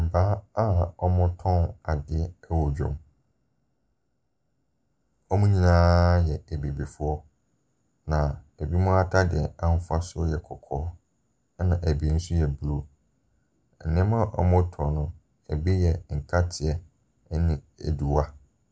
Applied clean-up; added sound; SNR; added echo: none; none; none; none.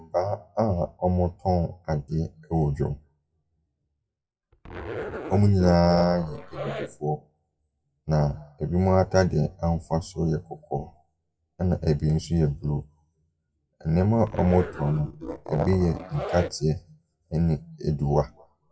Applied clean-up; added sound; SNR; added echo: classical method WPE with log-MMSE.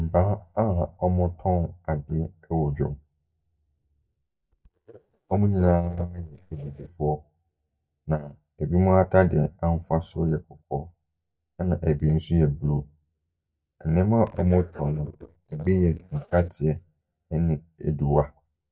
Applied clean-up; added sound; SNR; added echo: neural mask model DeepFilterNet 3.